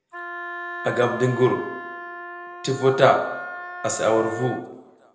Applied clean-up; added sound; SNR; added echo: none; Wind instrument, woodwind instrument; 11 dB; reverberation time 0.9 s.